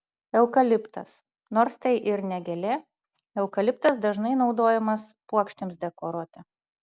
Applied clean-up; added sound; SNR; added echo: none; none; none; none.